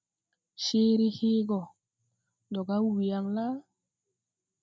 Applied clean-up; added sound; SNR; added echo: none; none; none; none.